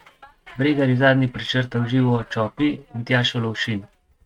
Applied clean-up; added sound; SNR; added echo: neural mask model RNNoise.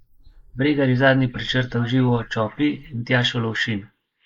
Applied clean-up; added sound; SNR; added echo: neural mask model Resemble Enhance denoiser.